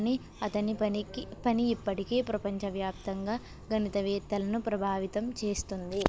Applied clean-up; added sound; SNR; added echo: none; none; none; none.